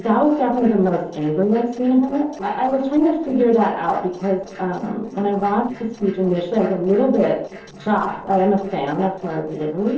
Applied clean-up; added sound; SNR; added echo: neural separator model SepFormer DNS4.